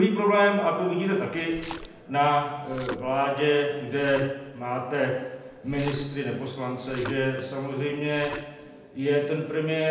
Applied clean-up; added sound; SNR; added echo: none; Splash, splatter; 16 dB; reverberation time 0.9 s.